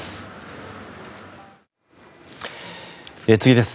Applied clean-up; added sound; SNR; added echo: none; none; none; none.